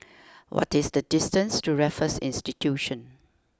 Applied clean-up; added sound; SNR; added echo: none; none; none; none.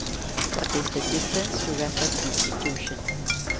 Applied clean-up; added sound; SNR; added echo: none; Knock; -4 dB; none.